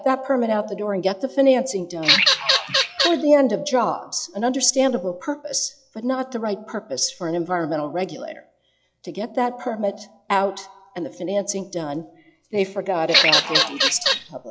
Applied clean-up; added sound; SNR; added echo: classical method log-MMSE.